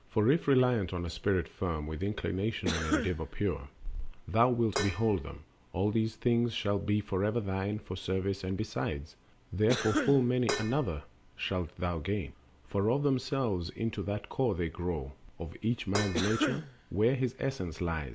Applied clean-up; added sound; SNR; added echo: none; Cough + Dishes, pots, and pans; 5 dB; none.